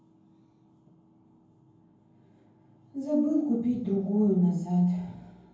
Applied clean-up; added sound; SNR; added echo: none; none; none; reverberation time 0.9 s.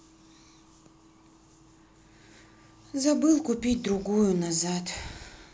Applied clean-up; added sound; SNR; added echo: none; none; none; none.